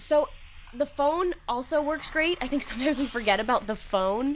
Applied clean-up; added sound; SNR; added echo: none; Hiss; 17 dB; none.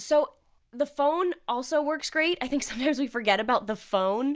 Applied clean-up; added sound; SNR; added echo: none; none; none; none.